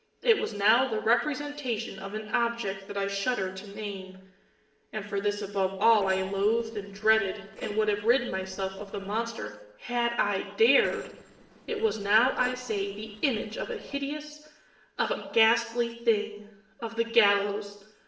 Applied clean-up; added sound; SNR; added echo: neural separator model SepFormer DNS4.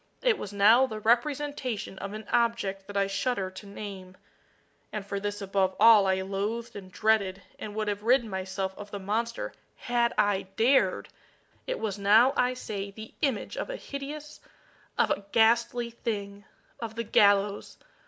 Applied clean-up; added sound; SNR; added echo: none; none; none; none.